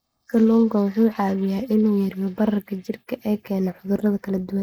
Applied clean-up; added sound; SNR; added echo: neural mask model Resemble Enhance denoiser.